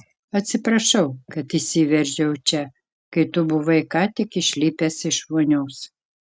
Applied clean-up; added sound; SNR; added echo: none; none; none; none.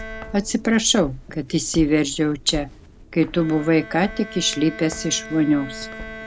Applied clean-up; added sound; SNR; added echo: none; Walk, footsteps + Bowed string instrument; 14 dB; none.